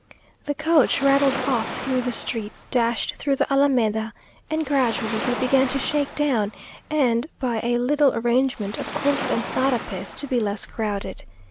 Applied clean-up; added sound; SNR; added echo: none; Waves, surf; 10 dB; none.